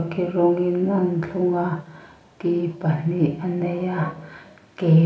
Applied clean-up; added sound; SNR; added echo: none; none; none; none.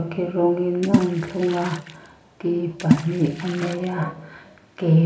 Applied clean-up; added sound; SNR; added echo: none; Water / Splash, splatter; 5 dB; none.